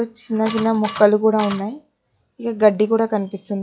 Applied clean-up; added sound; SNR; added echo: classical method log-MMSE.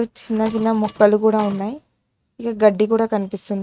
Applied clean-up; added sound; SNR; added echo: neural mask model RNNoise.